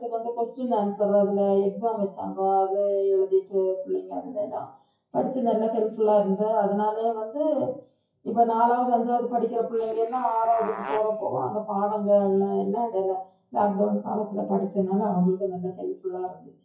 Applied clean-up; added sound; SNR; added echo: classical method WPE with log-MMSE.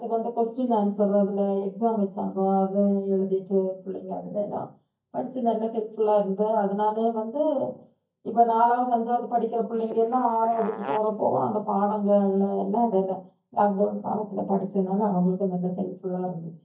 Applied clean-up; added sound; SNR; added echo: neural mask model DeepFilterNet 3.